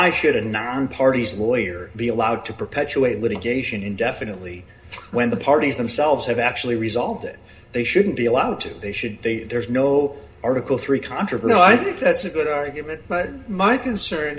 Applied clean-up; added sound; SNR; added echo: none; none; none; reverberation time 0.2 s.